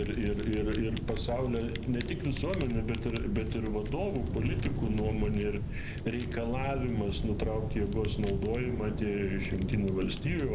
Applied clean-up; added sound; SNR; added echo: none; Fire; 1 dB; none.